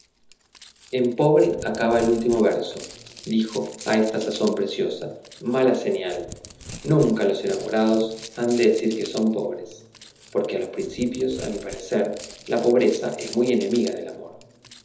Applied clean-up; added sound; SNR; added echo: none; Crumpling, crinkling; 19 dB; reverberation time 1.2 s.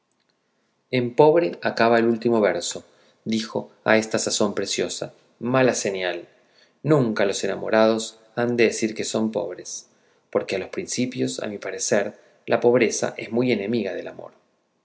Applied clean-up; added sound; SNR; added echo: none; none; none; none.